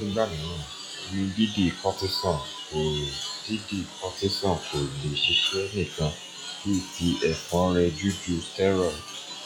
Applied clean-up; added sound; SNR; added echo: classical method log-MMSE.